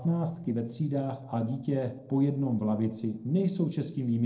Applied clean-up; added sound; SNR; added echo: neural separator model SepFormer DNS4.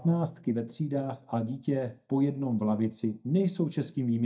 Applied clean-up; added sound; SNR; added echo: neural mask model DeepFilterNet 3.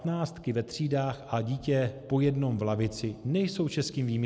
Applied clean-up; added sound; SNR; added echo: none; none; none; none.